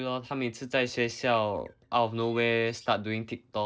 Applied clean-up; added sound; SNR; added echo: neural separator model SepFormer DNS4.